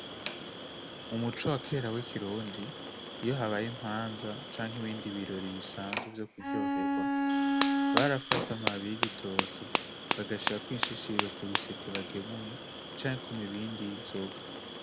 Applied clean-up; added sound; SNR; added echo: none; Bowed string instrument + Fire; -4 dB; none.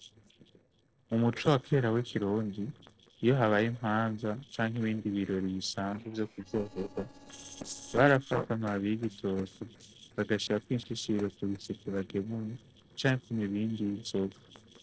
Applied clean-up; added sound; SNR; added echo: neural separator model SepFormer DNS4.